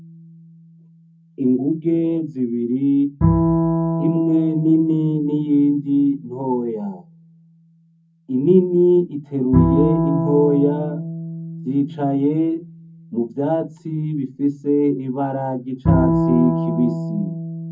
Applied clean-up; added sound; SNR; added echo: none; Bowed string instrument; 4 dB; reverberation time 0.3 s.